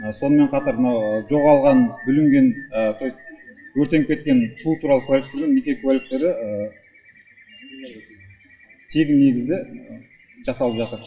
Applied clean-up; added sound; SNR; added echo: classical method WPE with log-MMSE.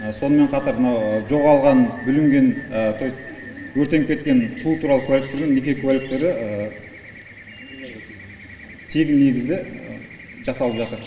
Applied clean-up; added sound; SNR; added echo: none; Rain; 19 dB; reverberation time 1.8 s.